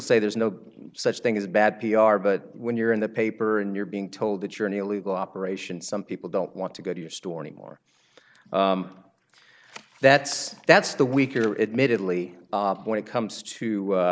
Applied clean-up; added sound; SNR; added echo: none; none; none; none.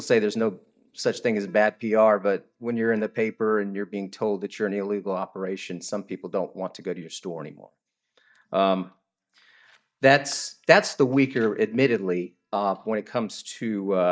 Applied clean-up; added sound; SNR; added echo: neural mask model DeepFilterNet 3.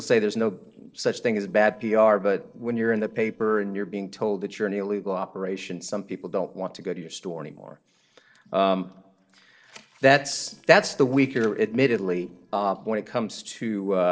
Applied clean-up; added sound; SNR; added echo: neural separator model SepFormer DNS4.